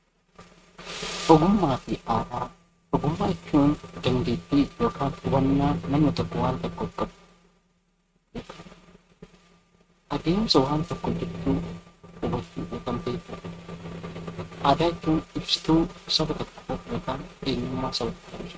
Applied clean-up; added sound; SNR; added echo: neural mask model RNNoise.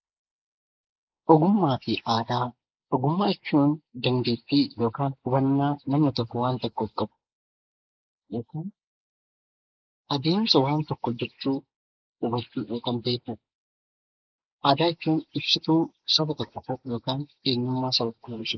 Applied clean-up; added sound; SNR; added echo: neural mask model Resemble Enhance denoiser.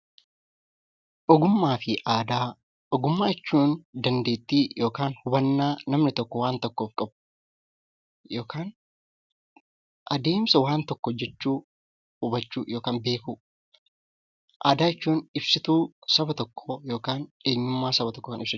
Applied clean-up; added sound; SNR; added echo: none; none; none; none.